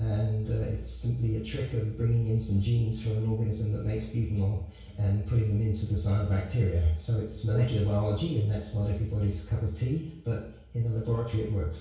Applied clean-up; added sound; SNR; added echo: none; none; none; reverberation time 0.6 s.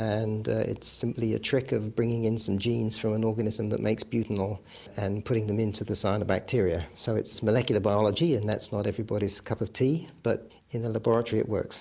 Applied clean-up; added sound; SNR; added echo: none; none; none; none.